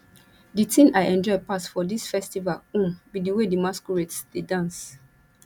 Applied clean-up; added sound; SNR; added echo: none; none; none; none.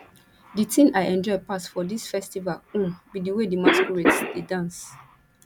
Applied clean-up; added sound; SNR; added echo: none; Cough; 3 dB; none.